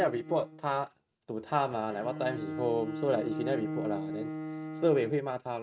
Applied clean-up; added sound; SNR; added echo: neural mask model RNNoise.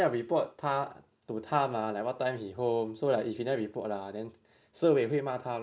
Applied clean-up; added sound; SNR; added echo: none; none; none; none.